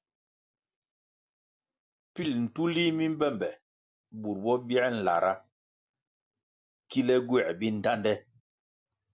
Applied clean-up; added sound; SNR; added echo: none; none; none; none.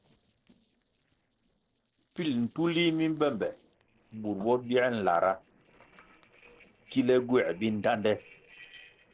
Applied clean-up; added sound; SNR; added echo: neural separator model SepFormer DNS4.